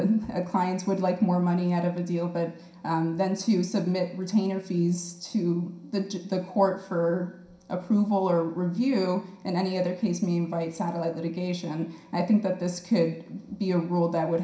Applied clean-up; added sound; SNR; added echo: none; none; none; reverberation time 0.5 s.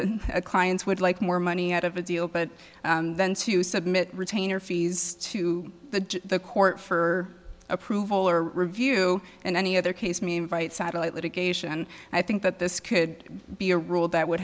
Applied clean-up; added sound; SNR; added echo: none; none; none; none.